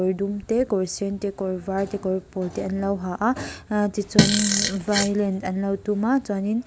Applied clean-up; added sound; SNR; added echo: none; Fart; -2 dB; none.